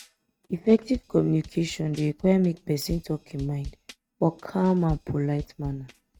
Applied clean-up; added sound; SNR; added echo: neural mask model RNNoise.